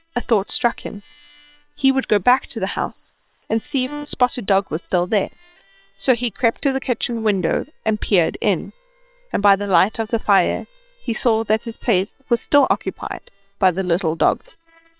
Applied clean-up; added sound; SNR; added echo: neural separator model SepFormer WHAM!.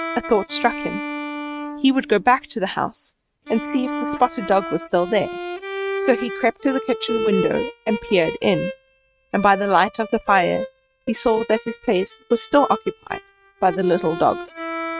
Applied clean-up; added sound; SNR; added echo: neural mask model RNNoise.